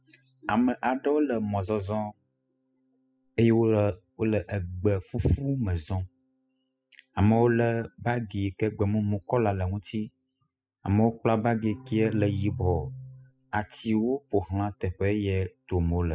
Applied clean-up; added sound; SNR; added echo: classical method spectral subtraction.